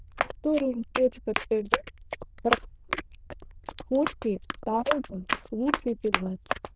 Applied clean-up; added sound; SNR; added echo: neural diffusion model UNIVERSE++.